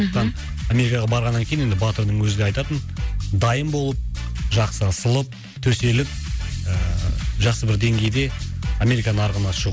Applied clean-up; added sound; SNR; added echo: none; none; none; none.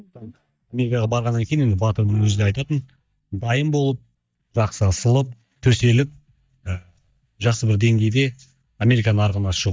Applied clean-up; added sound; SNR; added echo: neural mask model DeepFilterNet 3.